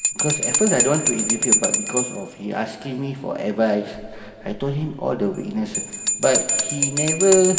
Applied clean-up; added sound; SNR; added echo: none; Bell; 0 dB; reverberation time 2.2 s.